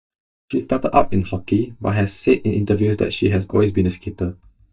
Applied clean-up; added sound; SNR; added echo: neural mask model DeepFilterNet 3.